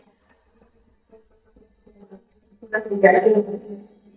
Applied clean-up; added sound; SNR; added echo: neural mask model DeepFilterNet 3.